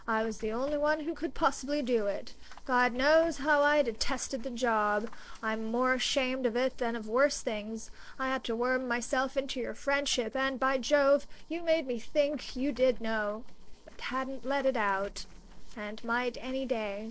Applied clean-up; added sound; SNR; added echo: neural separator model SepFormer DNS4.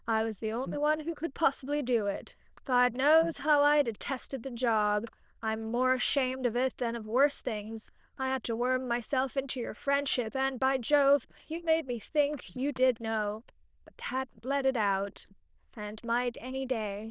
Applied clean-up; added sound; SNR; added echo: neural diffusion model UNIVERSE++.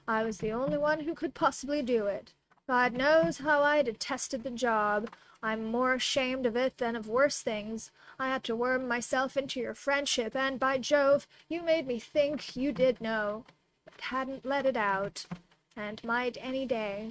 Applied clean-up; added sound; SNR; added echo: neural mask model RNNoise.